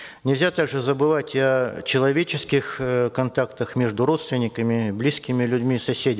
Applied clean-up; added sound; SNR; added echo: none; none; none; none.